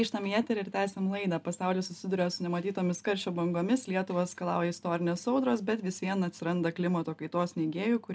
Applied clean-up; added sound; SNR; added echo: none; none; none; none.